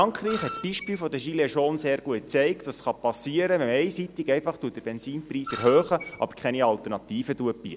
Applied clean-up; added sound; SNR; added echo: none; Screech; 12 dB; none.